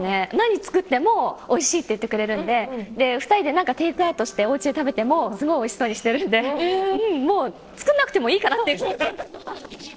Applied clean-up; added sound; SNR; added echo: neural separator model SepFormer DNS4.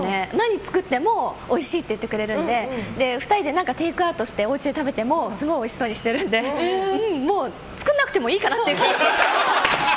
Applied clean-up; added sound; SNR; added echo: none; none; none; none.